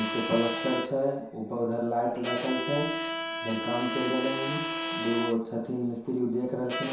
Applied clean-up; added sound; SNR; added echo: none; Bowed string instrument; 4 dB; reverberation time 0.7 s.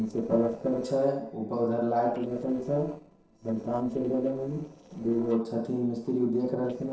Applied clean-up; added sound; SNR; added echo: neural separator model SepFormer DNS4.